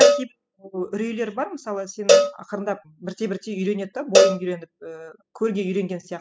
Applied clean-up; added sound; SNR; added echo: classical method spectral subtraction.